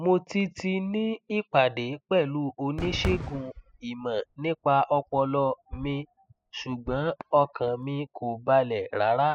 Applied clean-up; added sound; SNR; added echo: classical method spectral subtraction.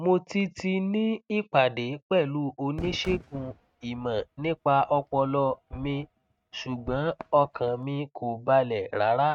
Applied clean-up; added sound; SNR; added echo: neural mask model RNNoise.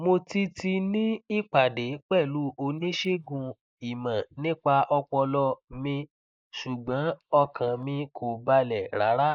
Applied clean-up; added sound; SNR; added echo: neural mask model Resemble Enhance denoiser.